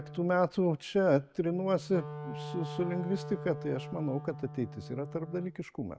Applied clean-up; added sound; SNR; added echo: none; Wind instrument, woodwind instrument; 11 dB; none.